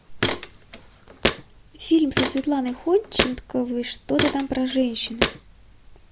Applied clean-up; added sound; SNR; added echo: none; Walk, footsteps; 3 dB; none.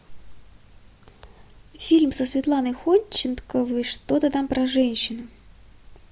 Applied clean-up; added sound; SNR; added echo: none; none; none; none.